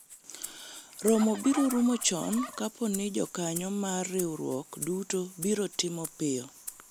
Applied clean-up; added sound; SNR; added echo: none; Fowl + Rattle (instrument); 13 dB; none.